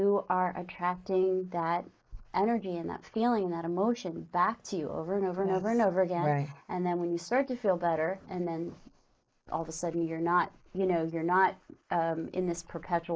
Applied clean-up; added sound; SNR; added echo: neural mask model Resemble Enhance denoiser.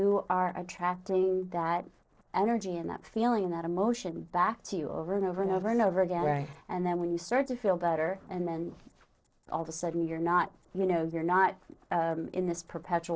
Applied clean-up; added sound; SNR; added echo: neural separator model SepFormer DNS4.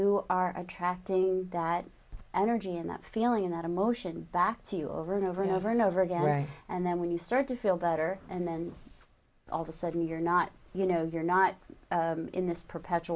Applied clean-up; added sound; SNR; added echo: none; none; none; none.